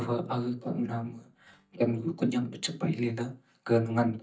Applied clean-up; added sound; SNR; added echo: neural mask model DeepFilterNet 3.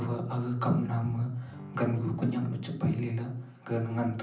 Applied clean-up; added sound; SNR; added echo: none; Acoustic guitar / Strum; 18 dB; reverberation time 0.6 s.